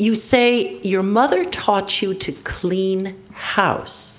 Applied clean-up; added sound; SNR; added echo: none; none; none; none.